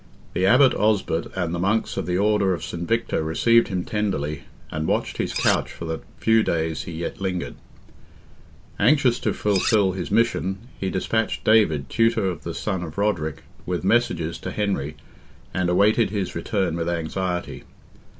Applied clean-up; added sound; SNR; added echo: none; Cutlery, silverware; 11 dB; none.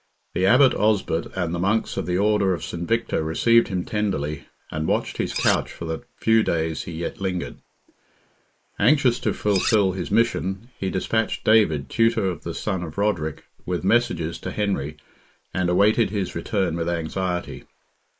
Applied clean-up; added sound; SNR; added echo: neural mask model Resemble Enhance denoiser.